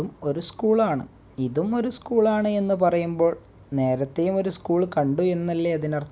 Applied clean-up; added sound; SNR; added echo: none; none; none; none.